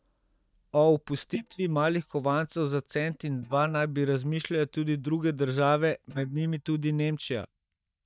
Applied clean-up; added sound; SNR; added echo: neural mask model DeepFilterNet 3.